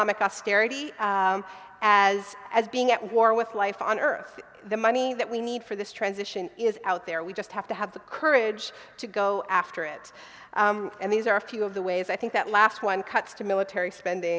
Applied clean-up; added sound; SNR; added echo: none; none; none; none.